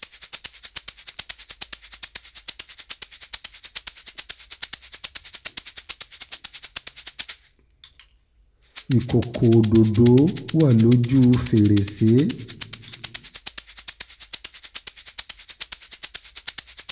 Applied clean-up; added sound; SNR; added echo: none; Rattle (instrument); 3 dB; reverberation time 1.0 s.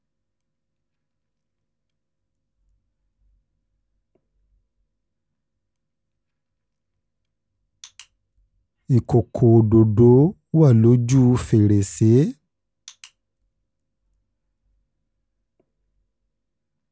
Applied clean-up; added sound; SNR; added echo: none; none; none; none.